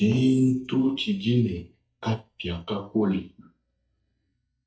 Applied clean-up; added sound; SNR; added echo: neural mask model DeepFilterNet 3.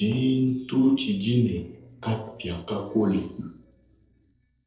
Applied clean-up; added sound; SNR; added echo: neural separator model SepFormer DNS4.